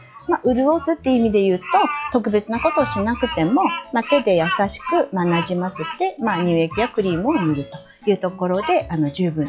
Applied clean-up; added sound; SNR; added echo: classical method log-MMSE.